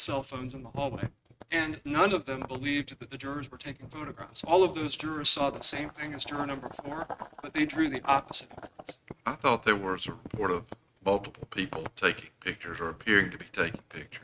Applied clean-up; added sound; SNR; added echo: neural mask model RNNoise.